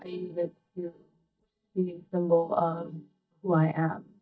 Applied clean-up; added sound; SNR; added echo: neural mask model DeepFilterNet 3.